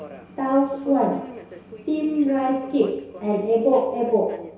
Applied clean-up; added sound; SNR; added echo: none; Subway, metro, underground; 18 dB; reverberation time 0.7 s.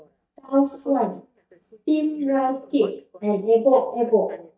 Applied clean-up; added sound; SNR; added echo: neural mask model DeepFilterNet 3.